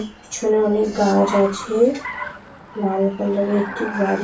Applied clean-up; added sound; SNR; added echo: none; Car; 13 dB; reverberation time 0.3 s.